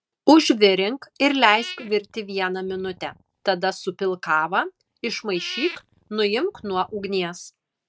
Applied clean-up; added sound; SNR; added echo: neural mask model RNNoise.